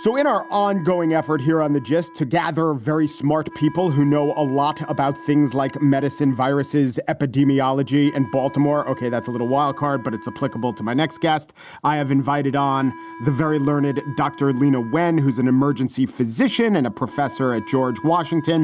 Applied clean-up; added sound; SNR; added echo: none; Wind instrument, woodwind instrument; 19 dB; none.